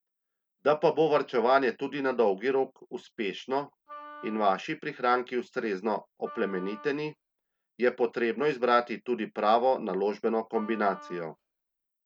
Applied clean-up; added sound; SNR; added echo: none; Wind instrument, woodwind instrument; 19 dB; none.